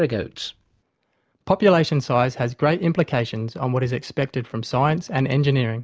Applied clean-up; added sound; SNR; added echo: none; none; none; none.